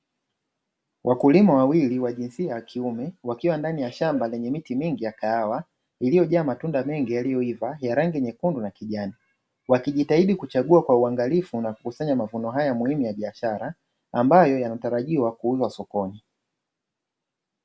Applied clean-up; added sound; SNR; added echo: none; none; none; none.